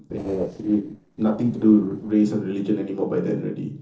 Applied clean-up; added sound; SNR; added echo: neural separator model SepFormer DNS4.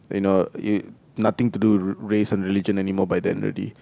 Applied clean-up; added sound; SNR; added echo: none; none; none; none.